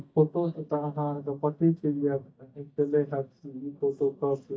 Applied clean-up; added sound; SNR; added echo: neural mask model DeepFilterNet 3.